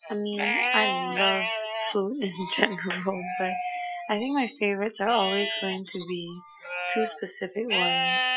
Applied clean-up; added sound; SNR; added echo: classical method Wiener filter.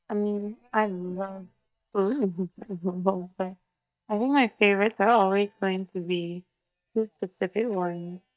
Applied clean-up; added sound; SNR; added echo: neural mask model DeepFilterNet 3.